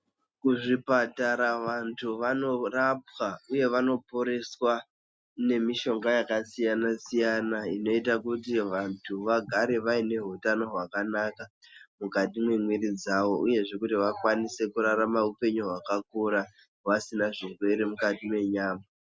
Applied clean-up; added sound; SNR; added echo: none; none; none; none.